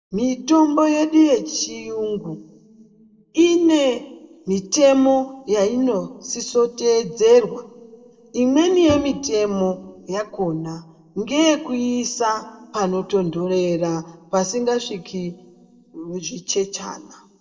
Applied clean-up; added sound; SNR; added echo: neural separator model SepFormer DNS4.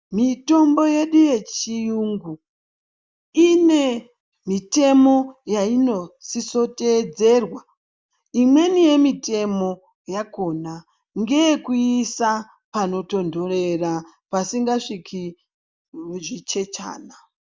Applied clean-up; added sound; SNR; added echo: none; none; none; none.